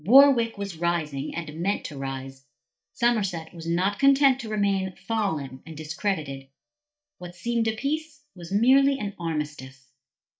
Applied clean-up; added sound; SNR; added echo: neural mask model DeepFilterNet 3.